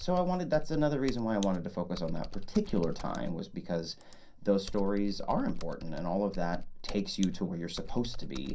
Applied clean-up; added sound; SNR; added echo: none; Computer keyboard; 5 dB; reverberation time 0.3 s.